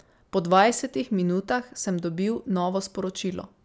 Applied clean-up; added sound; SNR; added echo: none; none; none; none.